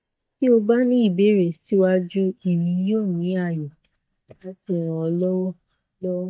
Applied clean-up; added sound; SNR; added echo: neural mask model DeepFilterNet 3.